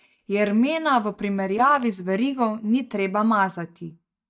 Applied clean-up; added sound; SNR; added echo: neural mask model DeepFilterNet 3.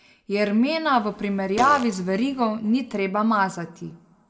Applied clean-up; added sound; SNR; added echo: none; Fart; 13 dB; reverberation time 0.7 s.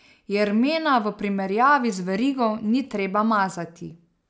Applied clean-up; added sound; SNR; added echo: none; none; none; none.